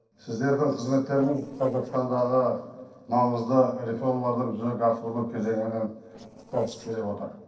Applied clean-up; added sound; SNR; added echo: neural separator model SepFormer DNS4.